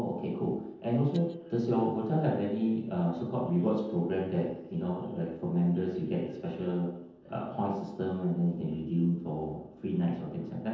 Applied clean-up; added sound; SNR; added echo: neural separator model SepFormer DNS4.